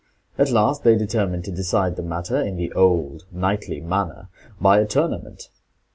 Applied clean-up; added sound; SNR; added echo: none; none; none; none.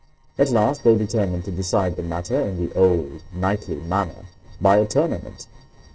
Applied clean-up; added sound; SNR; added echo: neural separator model SepFormer DNS4.